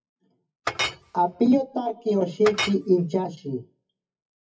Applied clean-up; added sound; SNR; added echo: classical method WPE with log-MMSE.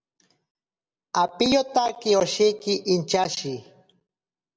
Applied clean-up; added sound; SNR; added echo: none; none; none; none.